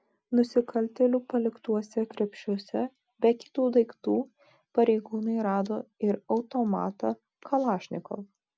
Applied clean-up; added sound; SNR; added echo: none; none; none; none.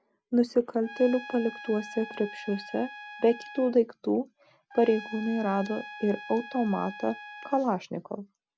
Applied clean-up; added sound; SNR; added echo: none; Trumpet; 16 dB; none.